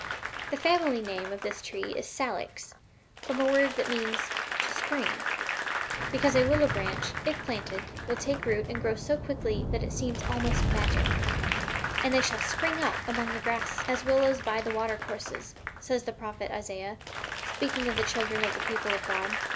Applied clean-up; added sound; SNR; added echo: none; Applause / Crowd + Thunder / Rain; 2 dB; none.